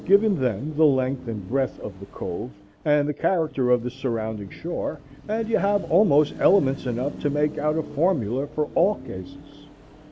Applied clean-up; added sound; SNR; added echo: none; Car passing by / Traffic noise, roadway noise / Engine; 16 dB; none.